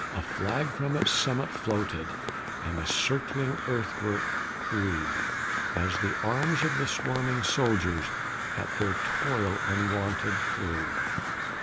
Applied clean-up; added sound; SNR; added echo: none; Crow; 1 dB; none.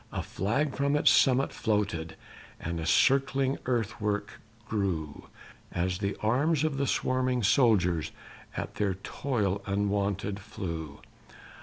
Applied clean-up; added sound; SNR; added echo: none; none; none; none.